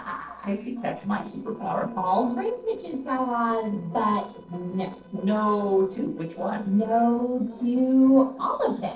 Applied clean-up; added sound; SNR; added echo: neural separator model SepFormer DNS4.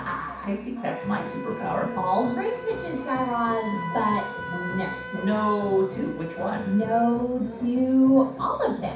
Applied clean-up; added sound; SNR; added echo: none; Wind instrument, woodwind instrument; 12 dB; reverberation time 0.6 s.